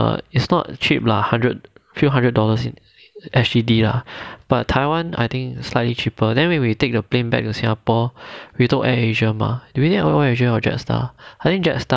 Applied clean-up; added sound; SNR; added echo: none; none; none; none.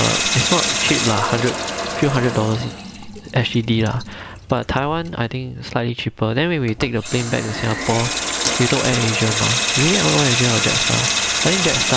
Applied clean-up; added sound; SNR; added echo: none; Sink (filling or washing) / Water tap, faucet; 2 dB; none.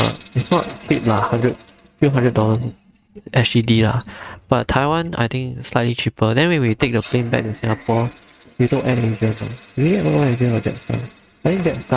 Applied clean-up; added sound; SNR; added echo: neural mask model RNNoise.